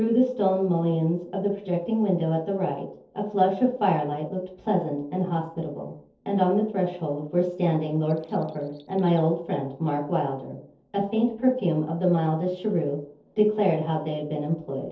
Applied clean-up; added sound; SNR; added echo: neural separator model SepFormer DNS4.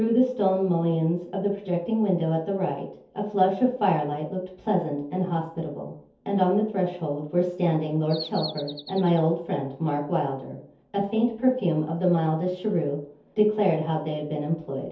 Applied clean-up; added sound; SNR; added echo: none; Bird vocalization, bird call, bird song; 13 dB; reverberation time 0.5 s.